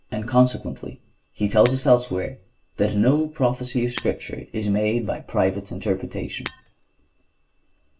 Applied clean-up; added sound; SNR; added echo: none; Shatter; 16 dB; reverberation time 0.2 s.